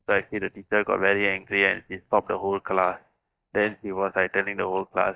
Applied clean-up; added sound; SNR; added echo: neural mask model DeepFilterNet 3.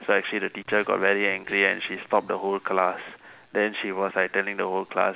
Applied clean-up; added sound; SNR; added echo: none; none; none; none.